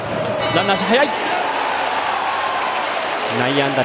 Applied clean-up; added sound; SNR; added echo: none; Organ; 11 dB; none.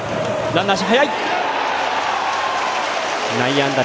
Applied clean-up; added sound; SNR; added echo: none; none; none; none.